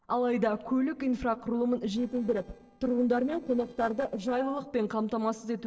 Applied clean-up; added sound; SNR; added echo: neural separator model SepFormer DNS4.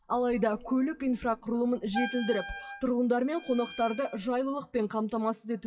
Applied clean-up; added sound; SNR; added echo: classical method WPE with log-MMSE.